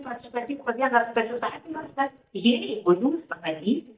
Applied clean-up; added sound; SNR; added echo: neural mask model DeepFilterNet 3.